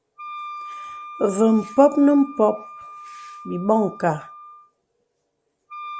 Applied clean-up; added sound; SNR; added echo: none; Wind instrument, woodwind instrument; 16 dB; none.